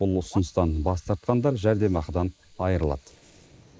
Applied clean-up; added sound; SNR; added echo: neural mask model Resemble Enhance denoiser.